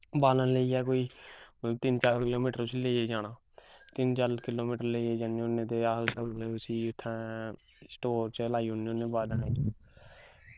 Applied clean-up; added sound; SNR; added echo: neural diffusion model UNIVERSE++.